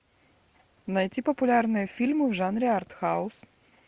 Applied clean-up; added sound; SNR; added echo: none; none; none; none.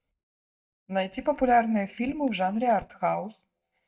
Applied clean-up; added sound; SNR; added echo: neural mask model DeepFilterNet 3.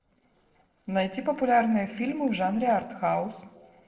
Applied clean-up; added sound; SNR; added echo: neural separator model SepFormer DNS4.